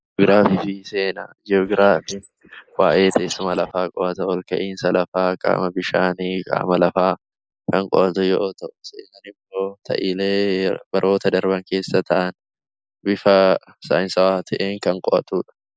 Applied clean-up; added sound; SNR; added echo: neural mask model Resemble Enhance denoiser.